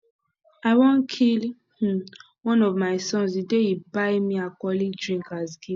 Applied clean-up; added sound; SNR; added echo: none; none; none; none.